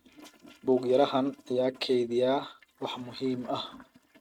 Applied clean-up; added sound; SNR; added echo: neural mask model RNNoise.